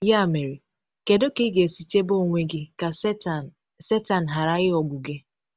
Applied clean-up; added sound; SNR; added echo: none; none; none; none.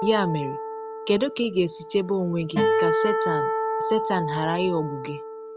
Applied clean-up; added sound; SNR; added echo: none; Acoustic guitar; 1 dB; none.